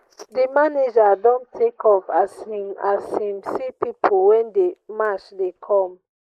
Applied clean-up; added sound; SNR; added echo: neural mask model Resemble Enhance denoiser.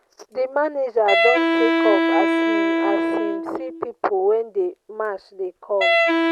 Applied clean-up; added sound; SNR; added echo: none; Wind instrument, woodwind instrument; -2 dB; none.